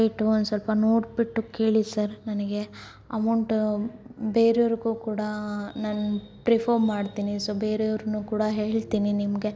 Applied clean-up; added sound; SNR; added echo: none; none; none; none.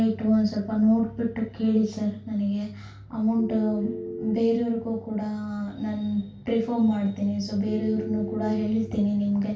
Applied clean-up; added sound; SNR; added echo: none; Telephone; 9 dB; reverberation time 0.2 s.